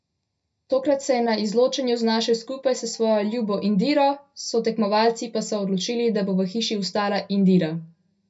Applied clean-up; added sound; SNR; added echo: none; none; none; reverberation time 0.4 s.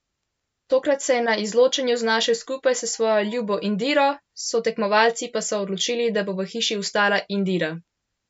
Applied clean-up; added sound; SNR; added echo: none; none; none; none.